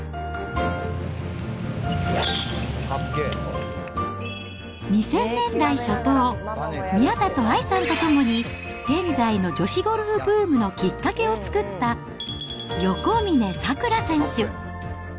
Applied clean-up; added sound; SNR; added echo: none; none; none; none.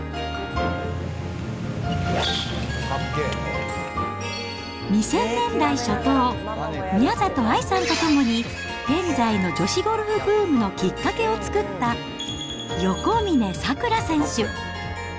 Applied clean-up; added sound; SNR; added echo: none; Harp; 12 dB; none.